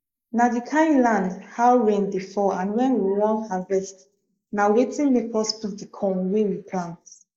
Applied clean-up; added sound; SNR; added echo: neural mask model Resemble Enhance denoiser.